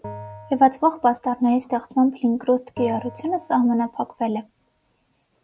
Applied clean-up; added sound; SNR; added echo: none; Bell; 19 dB; none.